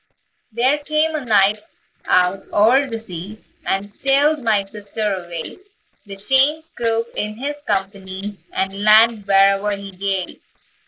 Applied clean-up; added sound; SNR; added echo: neural separator model SepFormer DNS4.